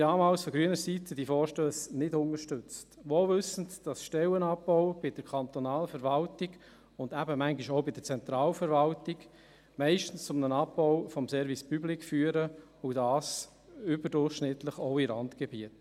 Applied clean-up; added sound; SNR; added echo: none; none; none; none.